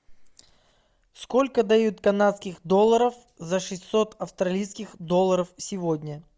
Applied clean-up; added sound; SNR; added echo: none; none; none; none.